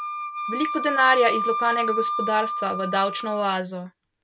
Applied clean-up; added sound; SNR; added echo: none; Wind instrument, woodwind instrument; 3 dB; none.